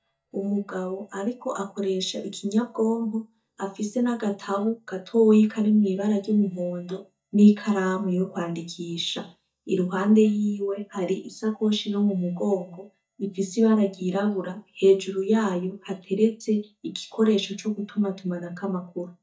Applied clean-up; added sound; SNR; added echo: neural mask model DeepFilterNet 3.